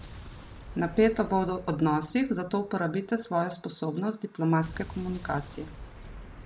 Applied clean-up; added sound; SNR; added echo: none; Explosion; 16 dB; none.